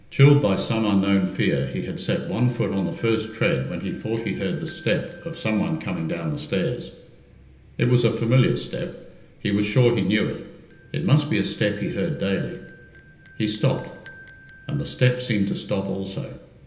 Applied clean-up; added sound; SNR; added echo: none; Bell; 15 dB; reverberation time 0.8 s.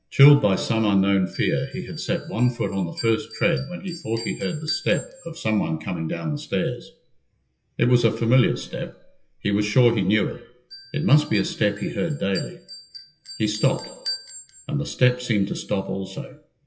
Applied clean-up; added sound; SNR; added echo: classical method WPE with log-MMSE.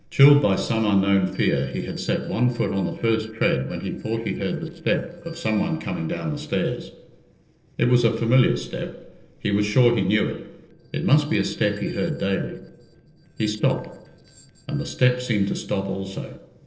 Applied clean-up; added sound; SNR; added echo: neural separator model SepFormer DNS4.